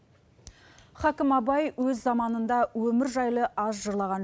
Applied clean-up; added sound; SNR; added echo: none; none; none; none.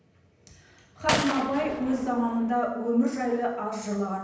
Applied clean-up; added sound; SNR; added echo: none; Gunshot, gunfire; 6 dB; reverberation time 0.9 s.